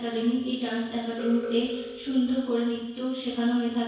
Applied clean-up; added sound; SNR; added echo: none; Alarm; 11 dB; reverberation time 1.1 s.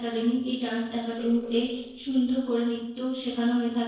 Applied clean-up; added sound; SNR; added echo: neural separator model SepFormer DNS4.